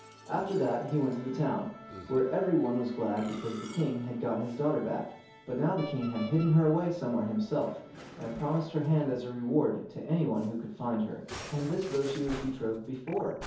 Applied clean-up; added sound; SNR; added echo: none; Musical instrument; 17 dB; reverberation time 0.6 s.